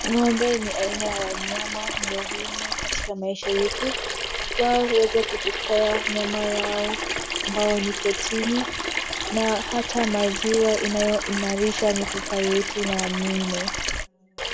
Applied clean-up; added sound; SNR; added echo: none; Sink (filling or washing) / Water tap, faucet; 3 dB; reverberation time 1.0 s.